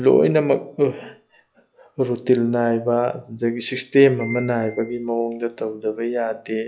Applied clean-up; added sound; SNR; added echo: classical method log-MMSE.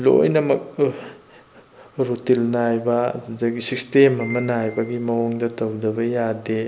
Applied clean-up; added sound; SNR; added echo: none; Piano; 20 dB; none.